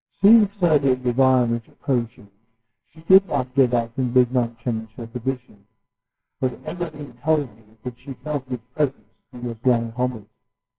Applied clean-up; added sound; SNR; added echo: neural separator model SepFormer WHAMR!.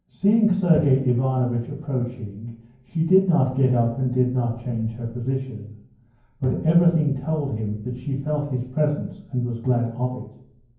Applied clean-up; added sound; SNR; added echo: none; Bowed string instrument; 19 dB; reverberation time 0.9 s.